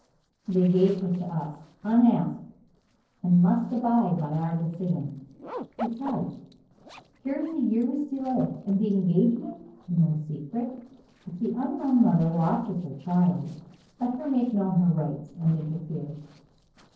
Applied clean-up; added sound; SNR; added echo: neural separator model SepFormer DNS4.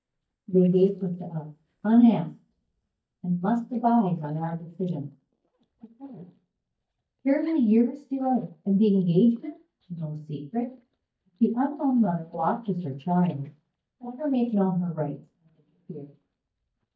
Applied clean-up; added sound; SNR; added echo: neural mask model DeepFilterNet 3.